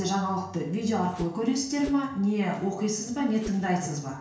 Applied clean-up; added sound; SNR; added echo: none; Whoosh, swoosh, swish; 14 dB; reverberation time 0.5 s.